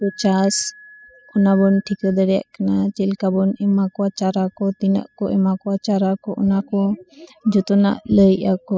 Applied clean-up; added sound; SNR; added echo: classical method spectral subtraction.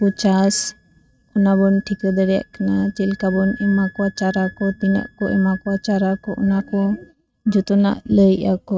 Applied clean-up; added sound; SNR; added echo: neural mask model RNNoise.